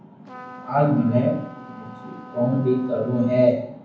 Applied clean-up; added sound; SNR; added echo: none; Trumpet; 19 dB; reverberation time 0.9 s.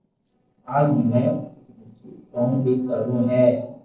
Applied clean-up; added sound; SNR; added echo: neural separator model SepFormer DNS4.